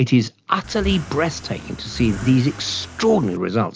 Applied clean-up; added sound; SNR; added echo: none; Accelerating, revving, vroom / Car; 12 dB; none.